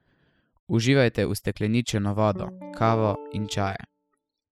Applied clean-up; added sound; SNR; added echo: classical method spectral subtraction.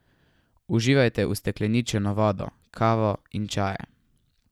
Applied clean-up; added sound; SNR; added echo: none; none; none; none.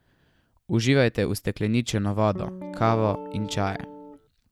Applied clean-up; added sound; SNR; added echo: none; Guitar; 12 dB; none.